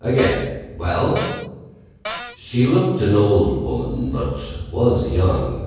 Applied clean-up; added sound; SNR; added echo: none; Cupboard open or close; 8 dB; reverberation time 1.3 s.